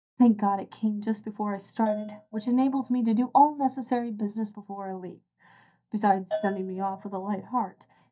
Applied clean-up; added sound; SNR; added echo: neural mask model DeepFilterNet 3.